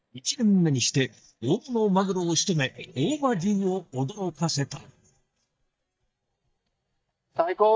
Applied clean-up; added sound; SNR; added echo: neural mask model DeepFilterNet 3.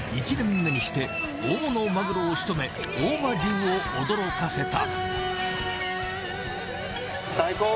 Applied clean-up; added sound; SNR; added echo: none; Chime; 16 dB; none.